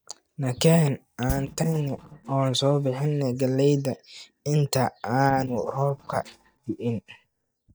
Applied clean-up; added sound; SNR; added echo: neural mask model DeepFilterNet 3.